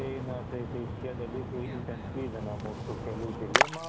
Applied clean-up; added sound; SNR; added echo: none; Splash, splatter; -5 dB; none.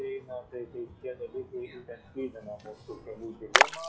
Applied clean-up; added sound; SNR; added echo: classical method log-MMSE.